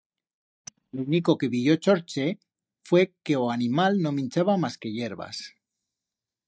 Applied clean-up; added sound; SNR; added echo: neural mask model DeepFilterNet 3.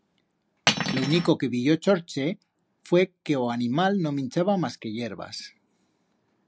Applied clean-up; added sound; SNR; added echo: none; Cutlery, silverware; 0 dB; none.